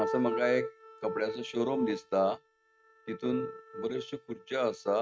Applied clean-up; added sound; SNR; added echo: neural mask model RNNoise.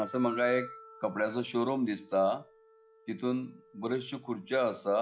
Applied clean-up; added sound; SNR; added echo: classical method log-MMSE.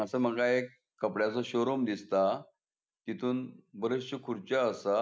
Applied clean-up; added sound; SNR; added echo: none; none; none; none.